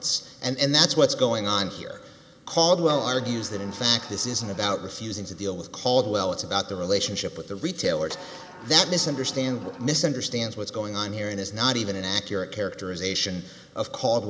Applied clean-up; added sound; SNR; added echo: none; Sliding door; 19 dB; none.